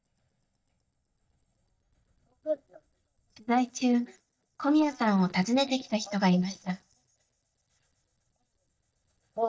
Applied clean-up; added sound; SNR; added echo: neural mask model DeepFilterNet 3.